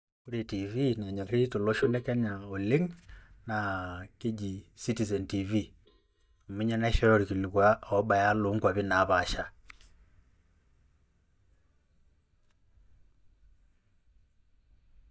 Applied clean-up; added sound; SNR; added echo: neural mask model DeepFilterNet 3.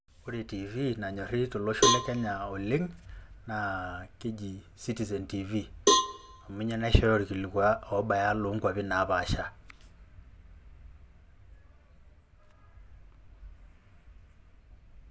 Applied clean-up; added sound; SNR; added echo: none; Cowbell; -2 dB; none.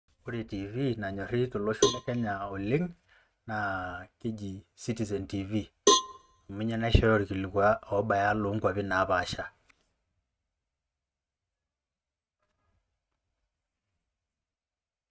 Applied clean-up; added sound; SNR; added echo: neural mask model RNNoise.